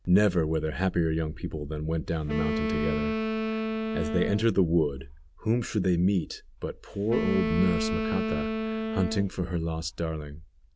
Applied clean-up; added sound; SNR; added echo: none; Wind instrument, woodwind instrument; 3 dB; none.